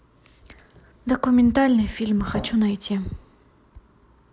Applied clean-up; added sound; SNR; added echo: none; none; none; none.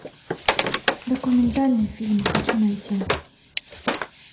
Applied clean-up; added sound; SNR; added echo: none; Wood; 4 dB; reverberation time 0.5 s.